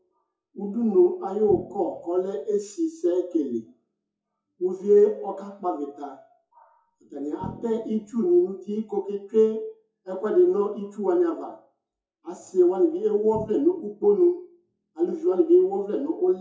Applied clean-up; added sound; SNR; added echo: classical method WPE with log-MMSE.